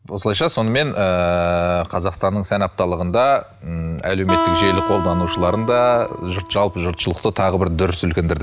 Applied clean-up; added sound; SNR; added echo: none; Acoustic guitar; 6 dB; none.